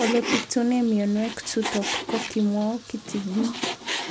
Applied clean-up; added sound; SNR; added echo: none; Frying (food); 6 dB; none.